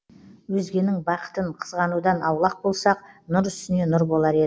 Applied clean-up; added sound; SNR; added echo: none; none; none; none.